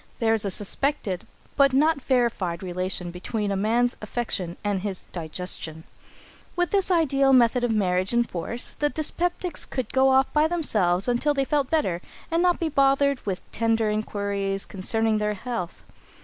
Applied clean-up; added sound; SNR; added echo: none; none; none; none.